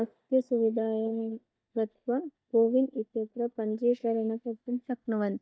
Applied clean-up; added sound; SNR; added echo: neural mask model DeepFilterNet 3.